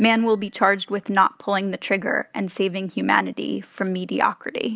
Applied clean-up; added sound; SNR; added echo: none; Bicycle bell; 16 dB; none.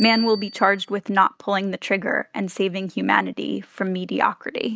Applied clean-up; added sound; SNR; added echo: neural mask model RNNoise.